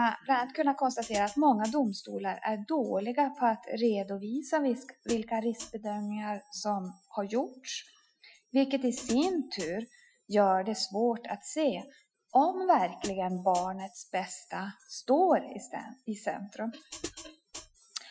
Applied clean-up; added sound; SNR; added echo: classical method Wiener filter.